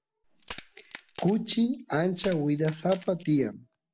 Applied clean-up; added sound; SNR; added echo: none; Crack; 17 dB; none.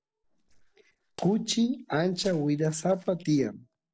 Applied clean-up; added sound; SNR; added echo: neural separator model SepFormer DNS4.